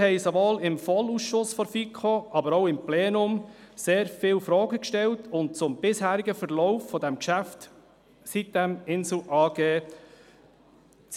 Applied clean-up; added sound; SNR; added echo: none; none; none; none.